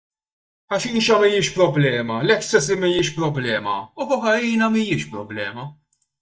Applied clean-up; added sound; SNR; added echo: neural mask model DeepFilterNet 3.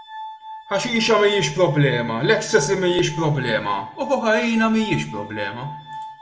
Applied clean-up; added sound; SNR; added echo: none; Glass; 14 dB; reverberation time 0.7 s.